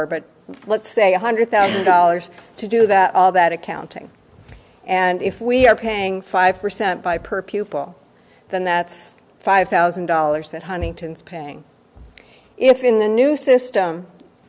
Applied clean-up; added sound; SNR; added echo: none; none; none; none.